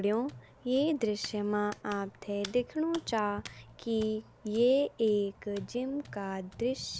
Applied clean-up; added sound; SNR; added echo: none; Hands; 20 dB; none.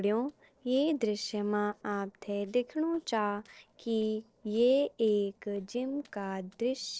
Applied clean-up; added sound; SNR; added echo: neural separator model SepFormer DNS4.